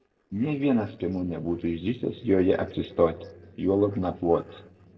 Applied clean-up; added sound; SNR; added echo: neural separator model SepFormer DNS4.